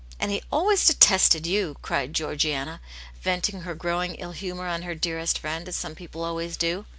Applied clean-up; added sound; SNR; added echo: none; none; none; none.